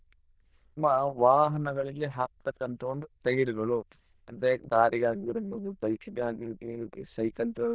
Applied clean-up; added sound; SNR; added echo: neural diffusion model UNIVERSE++.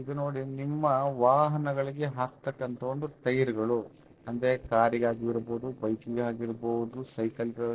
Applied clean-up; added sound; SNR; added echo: neural separator model SepFormer DNS4.